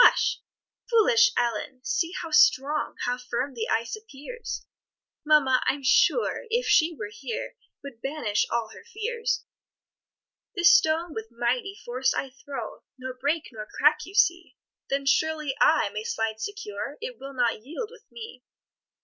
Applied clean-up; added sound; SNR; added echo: none; none; none; none.